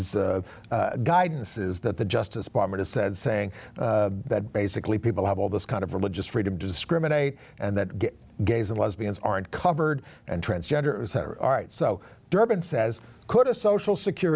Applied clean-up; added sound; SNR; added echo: none; none; none; none.